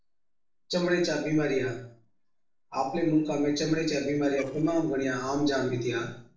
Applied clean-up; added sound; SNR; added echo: neural separator model SepFormer DNS4.